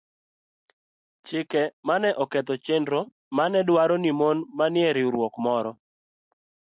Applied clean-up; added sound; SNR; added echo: none; none; none; none.